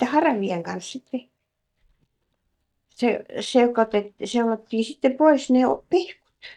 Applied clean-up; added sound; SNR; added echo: neural mask model DeepFilterNet 3.